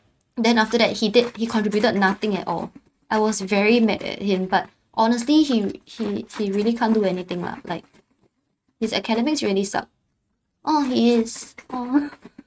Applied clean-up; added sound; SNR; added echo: neural mask model RNNoise.